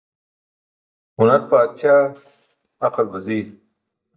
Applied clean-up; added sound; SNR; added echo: neural mask model DeepFilterNet 3.